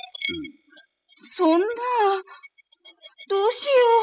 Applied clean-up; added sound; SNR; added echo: classical method spectral subtraction.